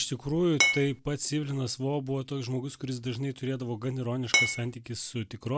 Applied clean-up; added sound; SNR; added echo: none; Glass; -5 dB; none.